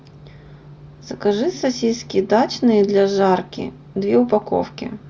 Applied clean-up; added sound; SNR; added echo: none; none; none; none.